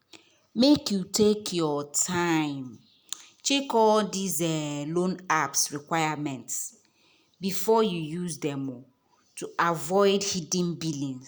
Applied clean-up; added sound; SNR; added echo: none; none; none; none.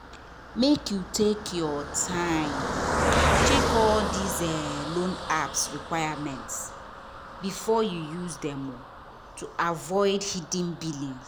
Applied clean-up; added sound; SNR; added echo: none; Car passing by; 2 dB; none.